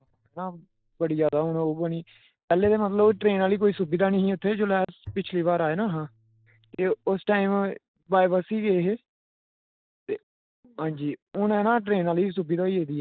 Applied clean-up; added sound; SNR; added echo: neural mask model DeepFilterNet 3.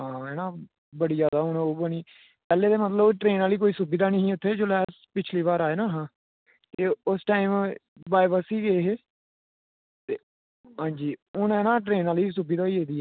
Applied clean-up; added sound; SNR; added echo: none; none; none; none.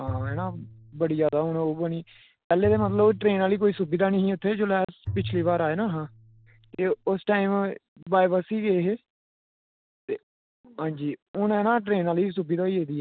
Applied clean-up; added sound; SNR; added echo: none; Bowed string instrument; 12 dB; none.